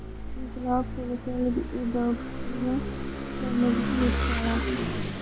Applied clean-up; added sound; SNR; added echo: none; Engine / Vehicle; 1 dB; none.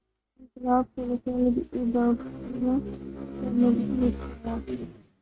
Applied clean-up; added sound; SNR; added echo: neural mask model RNNoise.